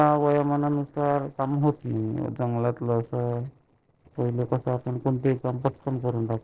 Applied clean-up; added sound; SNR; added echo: neural separator model SepFormer DNS4.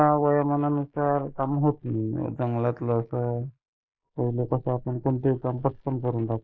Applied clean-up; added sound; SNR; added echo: neural mask model Resemble Enhance denoiser.